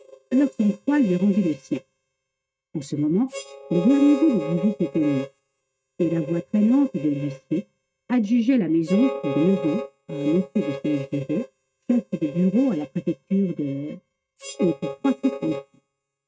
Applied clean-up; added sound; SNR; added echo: neural mask model RNNoise.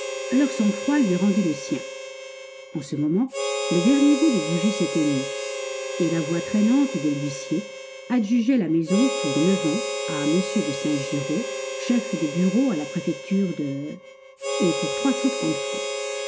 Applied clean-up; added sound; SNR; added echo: none; Harmonica; 6 dB; none.